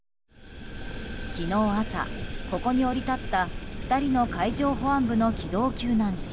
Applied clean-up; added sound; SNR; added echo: none; none; none; none.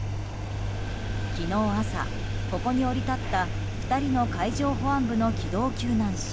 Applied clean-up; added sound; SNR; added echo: none; Engine; 4 dB; none.